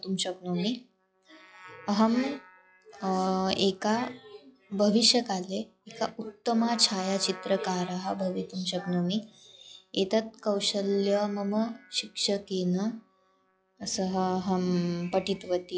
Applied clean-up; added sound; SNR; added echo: classical method log-MMSE.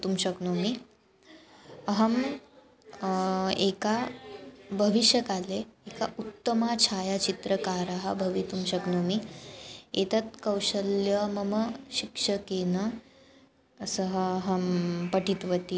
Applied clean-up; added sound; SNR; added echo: none; none; none; none.